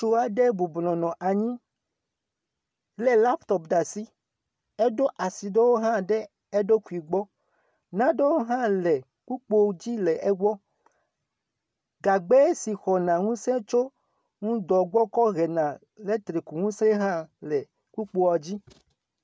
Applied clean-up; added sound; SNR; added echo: none; none; none; none.